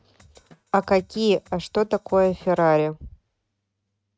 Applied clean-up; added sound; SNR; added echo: neural mask model RNNoise.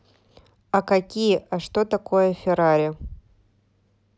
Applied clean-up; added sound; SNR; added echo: none; none; none; none.